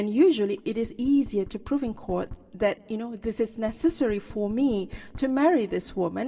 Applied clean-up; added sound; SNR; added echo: none; Knock; 19 dB; reverberation time 0.4 s.